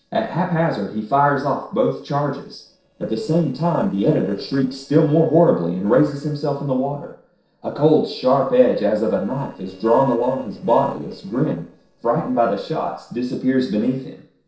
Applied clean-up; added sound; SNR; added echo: neural separator model SepFormer DNS4.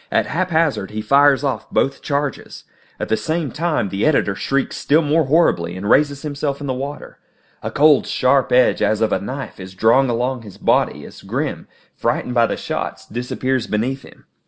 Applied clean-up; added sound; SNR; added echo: none; none; none; none.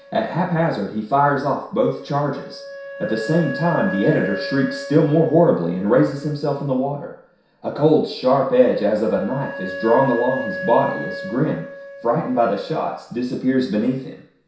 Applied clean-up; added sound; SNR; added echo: none; Wind instrument, woodwind instrument; 13 dB; reverberation time 0.6 s.